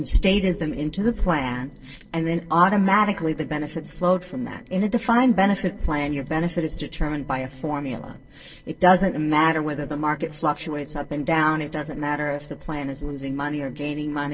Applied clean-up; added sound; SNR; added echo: neural separator model SepFormer DNS4.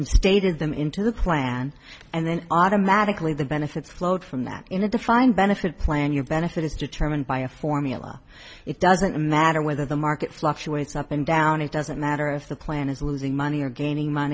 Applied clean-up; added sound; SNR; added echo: none; none; none; none.